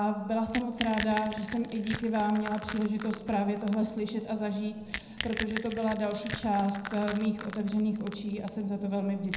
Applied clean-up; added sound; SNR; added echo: none; Crack / Crushing; 9 dB; reverberation time 0.7 s.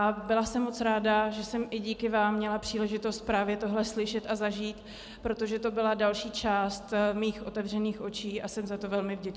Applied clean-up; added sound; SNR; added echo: none; none; none; none.